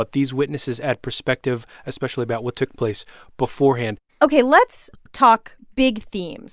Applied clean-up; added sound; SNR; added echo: none; none; none; none.